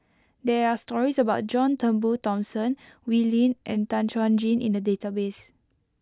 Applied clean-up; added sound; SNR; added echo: none; none; none; none.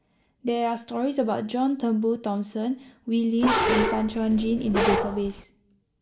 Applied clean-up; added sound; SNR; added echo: none; Bark; 0 dB; reverberation time 0.4 s.